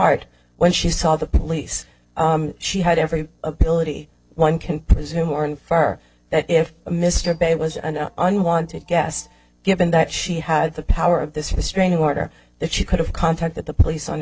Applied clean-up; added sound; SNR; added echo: neural separator model SepFormer DNS4.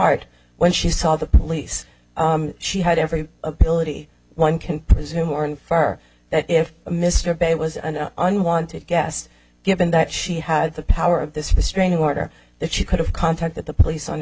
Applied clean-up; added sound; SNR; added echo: none; none; none; none.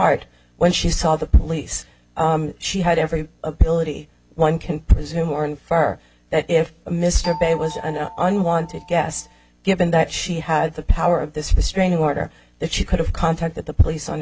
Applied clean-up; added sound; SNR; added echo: none; Doorbell; 15 dB; none.